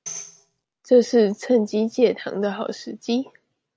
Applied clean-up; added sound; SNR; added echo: none; Tambourine; 18 dB; none.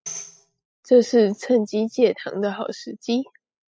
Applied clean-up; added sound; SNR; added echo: classical method spectral subtraction.